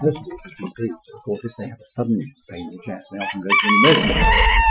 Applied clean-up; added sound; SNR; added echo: classical method Wiener filter.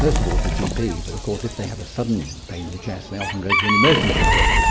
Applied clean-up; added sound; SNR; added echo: none; Fire + Bird / Chicken, rooster; -3 dB; none.